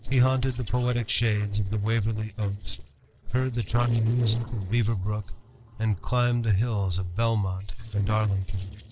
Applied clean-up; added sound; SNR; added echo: neural separator model SepFormer DNS4.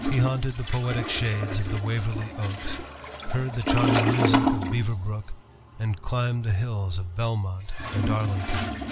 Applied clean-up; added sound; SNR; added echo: none; Toilet flush; 3 dB; none.